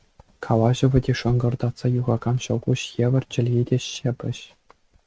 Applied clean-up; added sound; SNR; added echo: neural mask model RNNoise.